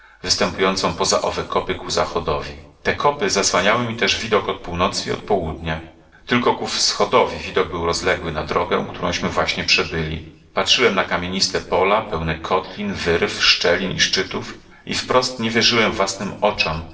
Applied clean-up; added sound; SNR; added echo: none; none; none; reverberation time 0.7 s.